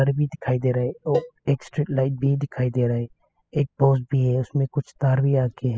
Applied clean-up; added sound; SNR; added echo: classical method spectral subtraction.